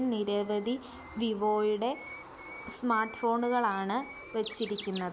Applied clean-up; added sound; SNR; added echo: none; Bird; 17 dB; none.